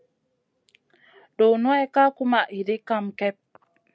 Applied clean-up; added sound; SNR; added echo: none; none; none; none.